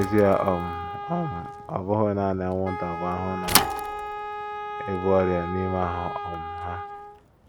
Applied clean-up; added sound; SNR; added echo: none; Thump, thud / Bicycle + Wind instrument, woodwind instrument; 4 dB; none.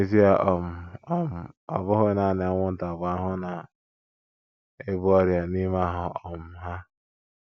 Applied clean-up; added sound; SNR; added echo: none; none; none; none.